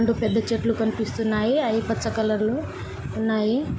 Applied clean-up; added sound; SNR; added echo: none; none; none; none.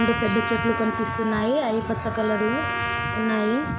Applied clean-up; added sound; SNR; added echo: none; Trumpet; 4 dB; none.